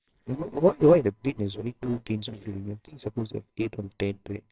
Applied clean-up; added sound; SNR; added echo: neural separator model SepFormer WHAMR!.